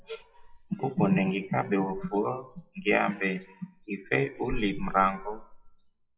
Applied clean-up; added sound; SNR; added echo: classical method WPE with log-MMSE.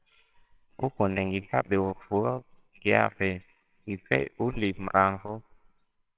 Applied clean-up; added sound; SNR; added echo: neural separator model SepFormer WHAMR!.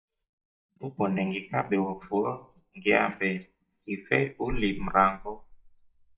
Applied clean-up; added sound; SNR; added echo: neural mask model DeepFilterNet 3.